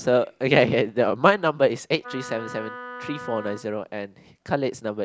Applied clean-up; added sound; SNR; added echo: none; Wind instrument, woodwind instrument; 15 dB; none.